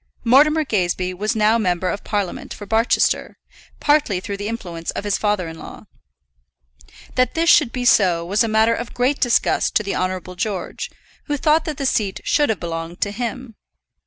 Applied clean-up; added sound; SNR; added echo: none; none; none; none.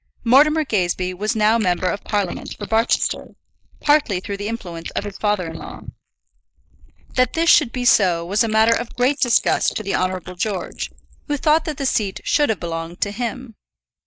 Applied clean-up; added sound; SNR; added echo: neural mask model Resemble Enhance denoiser.